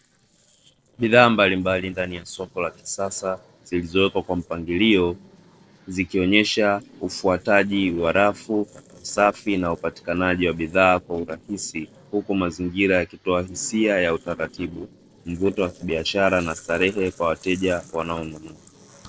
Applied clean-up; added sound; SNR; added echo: neural separator model SepFormer DNS4.